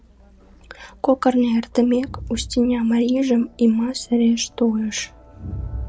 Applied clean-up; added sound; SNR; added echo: none; Crowd; 16 dB; none.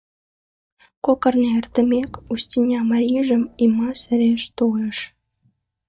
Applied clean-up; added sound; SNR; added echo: neural mask model DeepFilterNet 3.